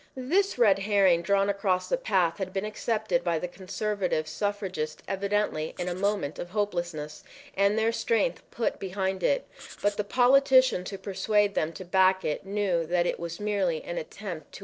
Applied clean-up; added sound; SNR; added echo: neural separator model SepFormer DNS4.